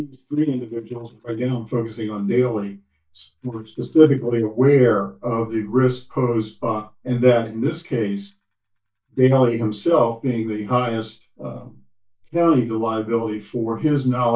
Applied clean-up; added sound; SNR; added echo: neural mask model DeepFilterNet 3.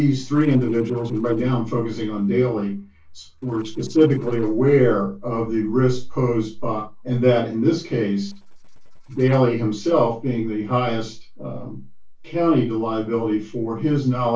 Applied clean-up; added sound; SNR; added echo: neural separator model SepFormer DNS4.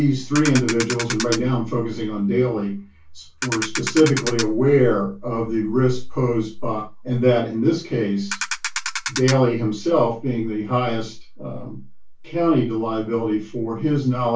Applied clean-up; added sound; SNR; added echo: none; Ratchet, pawl; 7 dB; reverberation time 0.2 s.